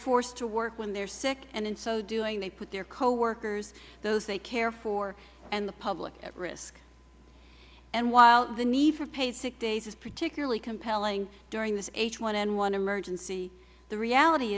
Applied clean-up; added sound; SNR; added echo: none; none; none; none.